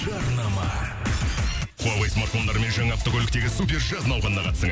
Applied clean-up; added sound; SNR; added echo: none; none; none; none.